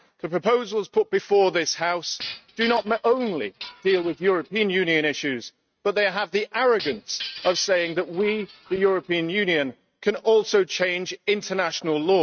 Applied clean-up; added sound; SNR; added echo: neural mask model RNNoise.